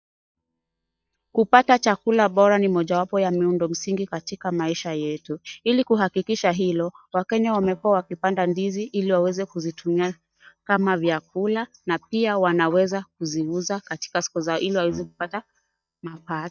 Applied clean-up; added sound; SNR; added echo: neural mask model DeepFilterNet 3.